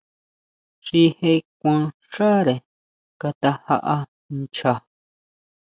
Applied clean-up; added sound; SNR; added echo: none; none; none; none.